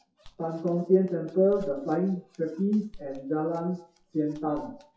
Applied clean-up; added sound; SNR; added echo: classical method WPE with log-MMSE.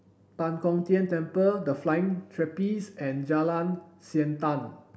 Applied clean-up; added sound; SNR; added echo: none; none; none; none.